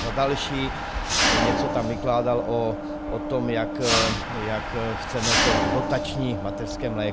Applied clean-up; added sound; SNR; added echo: none; Mechanisms; -1 dB; none.